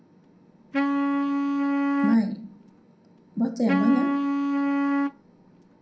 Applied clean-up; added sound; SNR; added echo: none; Wind instrument, woodwind instrument; -4 dB; reverberation time 0.6 s.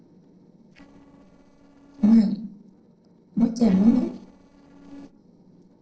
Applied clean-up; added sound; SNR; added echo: neural separator model SepFormer DNS4.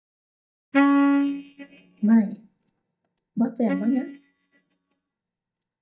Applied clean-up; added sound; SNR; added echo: neural mask model DeepFilterNet 3.